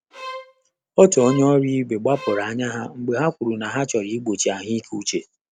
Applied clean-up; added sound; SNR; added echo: none; Bowed string instrument; 17 dB; none.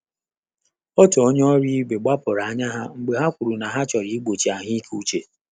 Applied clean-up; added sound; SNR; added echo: none; none; none; none.